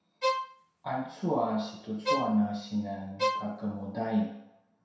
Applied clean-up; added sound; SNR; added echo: none; Bowed string instrument; 1 dB; reverberation time 0.7 s.